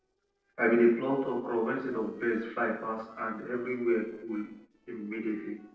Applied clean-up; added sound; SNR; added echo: neural separator model SepFormer DNS4.